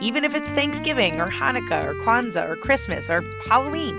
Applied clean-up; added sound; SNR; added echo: none; Wind instrument, woodwind instrument; 9 dB; none.